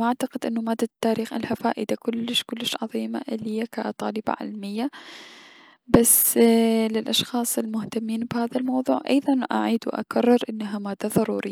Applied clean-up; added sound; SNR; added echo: none; none; none; none.